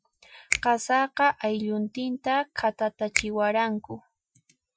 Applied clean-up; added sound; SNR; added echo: classical method Wiener filter.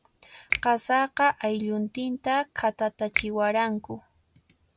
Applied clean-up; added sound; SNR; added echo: none; Finger snapping; 7 dB; none.